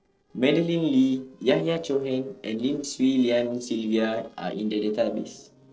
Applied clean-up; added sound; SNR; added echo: neural separator model SepFormer DNS4.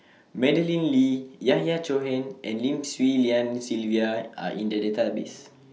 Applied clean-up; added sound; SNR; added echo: none; none; none; none.